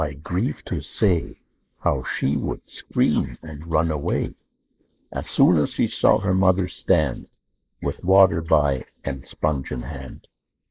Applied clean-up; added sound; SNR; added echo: neural mask model Resemble Enhance denoiser.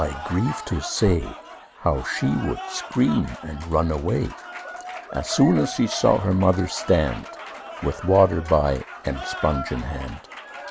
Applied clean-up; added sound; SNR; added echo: none; Applause / Cheering; 13 dB; none.